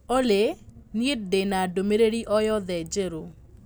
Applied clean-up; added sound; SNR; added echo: none; none; none; none.